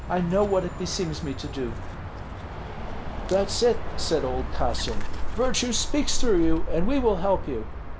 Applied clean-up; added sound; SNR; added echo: none; Bird; 0 dB; none.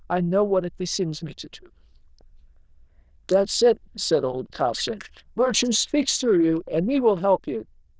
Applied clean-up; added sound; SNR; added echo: neural diffusion model UNIVERSE++.